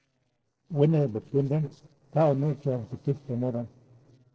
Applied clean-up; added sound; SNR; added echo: neural separator model SepFormer DNS4.